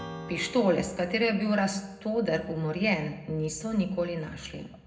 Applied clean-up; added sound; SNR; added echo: none; Strum; 18 dB; reverberation time 0.3 s.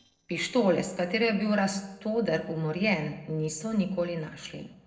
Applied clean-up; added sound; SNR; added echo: neural separator model SepFormer DNS4.